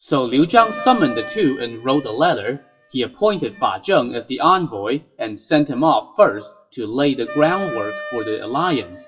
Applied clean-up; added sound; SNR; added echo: classical method WPE with log-MMSE.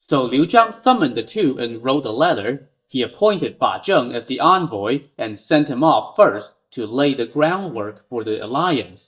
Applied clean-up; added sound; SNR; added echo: neural mask model DeepFilterNet 3.